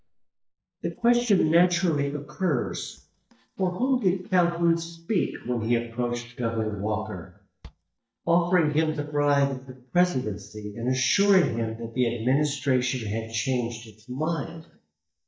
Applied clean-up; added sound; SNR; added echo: neural mask model DeepFilterNet 3.